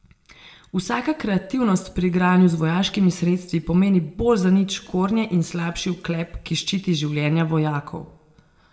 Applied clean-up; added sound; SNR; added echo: none; none; none; reverberation time 0.5 s.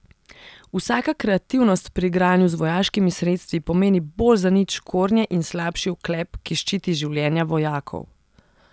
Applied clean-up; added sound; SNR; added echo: none; none; none; none.